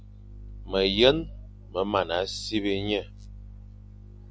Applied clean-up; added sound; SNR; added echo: none; none; none; none.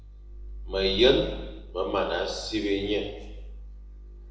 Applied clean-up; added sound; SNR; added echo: none; none; none; reverberation time 0.9 s.